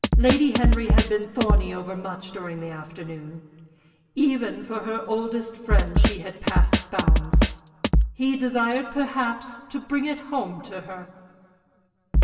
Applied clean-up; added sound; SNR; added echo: none; Drum kit; -4 dB; reverberation time 2.3 s.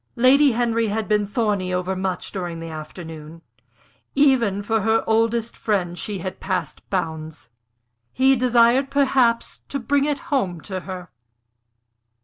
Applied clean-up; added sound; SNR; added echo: none; none; none; none.